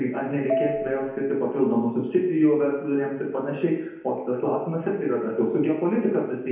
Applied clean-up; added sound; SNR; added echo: none; Marimba, xylophone; 9 dB; reverberation time 1.0 s.